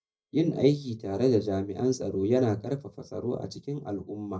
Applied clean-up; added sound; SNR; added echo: neural mask model DeepFilterNet 3.